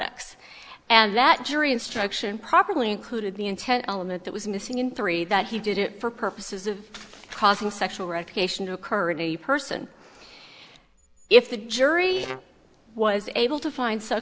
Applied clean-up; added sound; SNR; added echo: neural separator model SepFormer DNS4.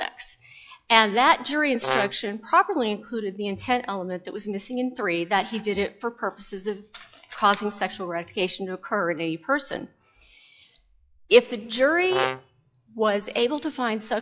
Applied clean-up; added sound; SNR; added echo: classical method log-MMSE.